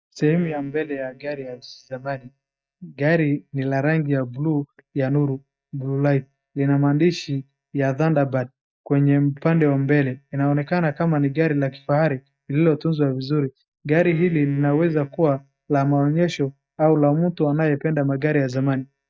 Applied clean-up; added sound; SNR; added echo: neural mask model DeepFilterNet 3.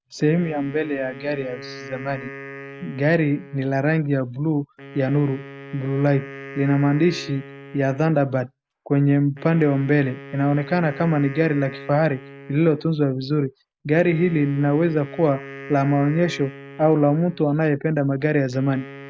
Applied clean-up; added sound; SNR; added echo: none; Wind instrument, woodwind instrument; 17 dB; none.